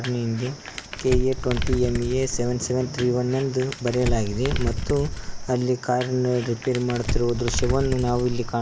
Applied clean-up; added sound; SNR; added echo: none; Crumpling, crinkling; 4 dB; none.